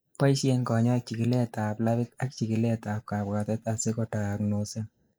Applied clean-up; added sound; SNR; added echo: neural mask model Resemble Enhance denoiser.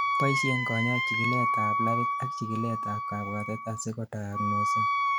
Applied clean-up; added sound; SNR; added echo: none; Wind instrument, woodwind instrument; -3 dB; none.